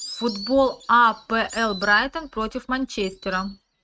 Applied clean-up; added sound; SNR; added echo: neural mask model RNNoise.